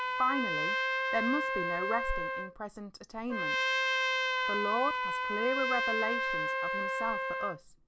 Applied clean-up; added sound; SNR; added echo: none; Trumpet; -4 dB; none.